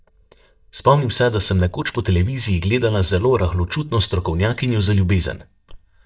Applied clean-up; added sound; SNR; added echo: neural mask model DeepFilterNet 3.